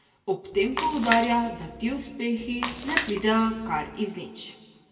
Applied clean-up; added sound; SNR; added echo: none; Splash, splatter; 7 dB; reverberation time 1.5 s.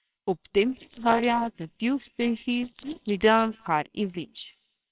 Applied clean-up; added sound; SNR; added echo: neural separator model SepFormer WHAMR!.